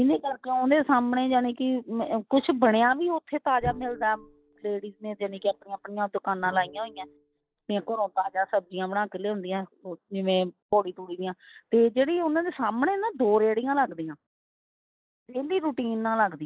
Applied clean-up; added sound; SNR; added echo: neural mask model DeepFilterNet 3.